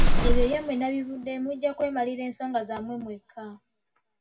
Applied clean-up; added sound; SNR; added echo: none; Explosion; -4 dB; reverberation time 0.2 s.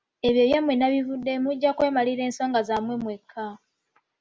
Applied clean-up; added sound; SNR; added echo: none; none; none; none.